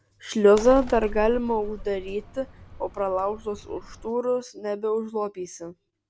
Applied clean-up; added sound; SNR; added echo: none; Bird; 11 dB; none.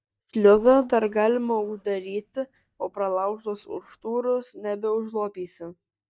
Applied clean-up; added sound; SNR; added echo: neural mask model DeepFilterNet 3.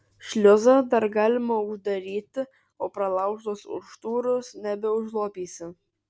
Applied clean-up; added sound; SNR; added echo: none; none; none; none.